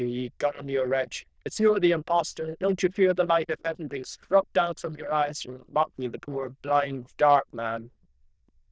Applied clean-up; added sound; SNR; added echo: neural diffusion model UNIVERSE++.